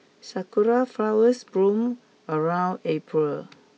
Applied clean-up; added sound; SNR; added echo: none; none; none; none.